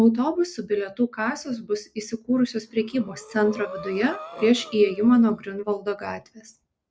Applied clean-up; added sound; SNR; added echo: none; Breathing; 17 dB; none.